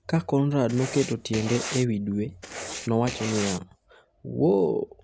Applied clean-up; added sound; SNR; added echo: none; Writing; 9 dB; none.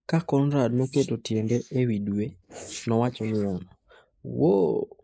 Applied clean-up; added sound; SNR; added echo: neural mask model Resemble Enhance denoiser.